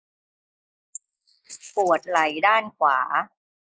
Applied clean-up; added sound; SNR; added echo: neural mask model Resemble Enhance denoiser.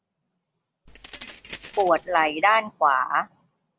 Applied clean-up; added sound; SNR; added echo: none; Keys jangling; 10 dB; none.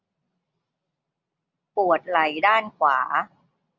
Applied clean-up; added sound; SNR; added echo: none; none; none; none.